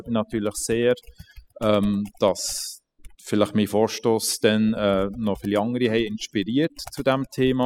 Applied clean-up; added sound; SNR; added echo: classical method spectral subtraction.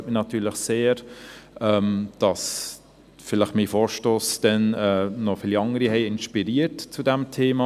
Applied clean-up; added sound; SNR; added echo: none; none; none; none.